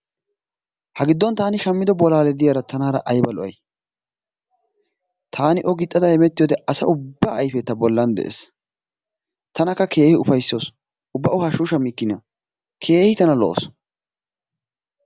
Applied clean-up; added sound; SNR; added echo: none; none; none; none.